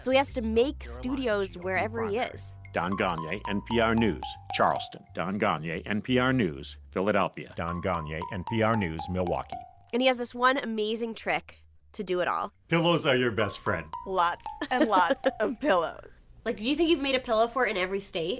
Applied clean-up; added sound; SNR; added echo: none; Marimba, xylophone; 13 dB; none.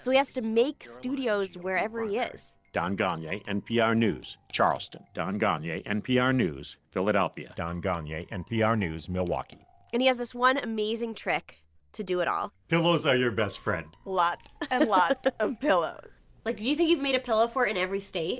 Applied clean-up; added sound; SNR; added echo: neural separator model SepFormer DNS4.